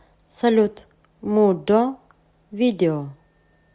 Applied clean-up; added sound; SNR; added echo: none; none; none; none.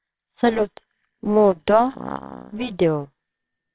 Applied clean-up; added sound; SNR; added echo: neural separator model SepFormer WHAMR!.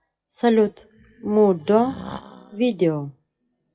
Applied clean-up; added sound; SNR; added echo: classical method WPE with log-MMSE.